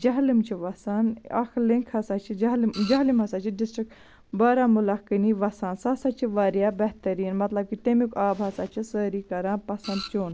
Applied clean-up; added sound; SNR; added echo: none; Printer; 14 dB; none.